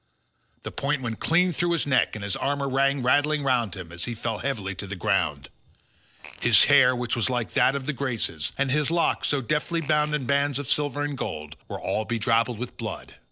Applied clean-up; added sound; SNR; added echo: neural separator model SepFormer DNS4.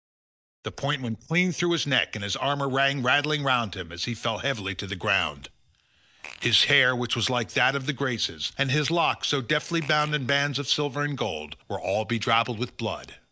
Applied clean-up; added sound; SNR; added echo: neural mask model DeepFilterNet 3.